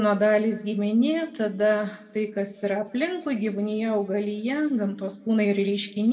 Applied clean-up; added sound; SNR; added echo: none; none; none; reverberation time 1.2 s.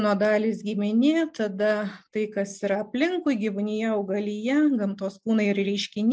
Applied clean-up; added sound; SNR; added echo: none; none; none; none.